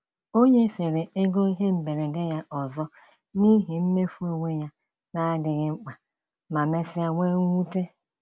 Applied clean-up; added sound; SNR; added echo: none; none; none; none.